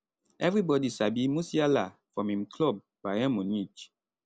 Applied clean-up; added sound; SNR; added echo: none; none; none; none.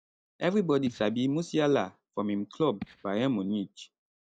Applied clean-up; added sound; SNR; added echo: neural mask model DeepFilterNet 3.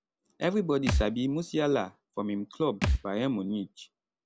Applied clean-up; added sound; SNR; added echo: none; Thump, thud; 2 dB; none.